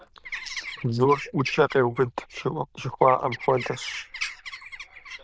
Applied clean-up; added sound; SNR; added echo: neural diffusion model UNIVERSE++.